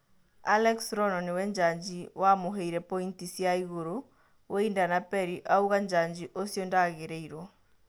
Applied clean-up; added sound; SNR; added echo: none; none; none; none.